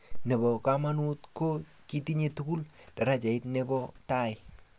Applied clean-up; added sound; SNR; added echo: none; none; none; none.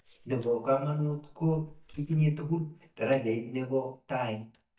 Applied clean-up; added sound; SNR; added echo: neural mask model DeepFilterNet 3.